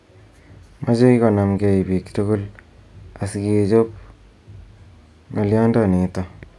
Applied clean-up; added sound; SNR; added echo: none; none; none; none.